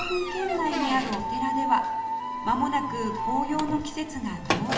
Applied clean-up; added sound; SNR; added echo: none; Squeak; 6 dB; reverberation time 0.9 s.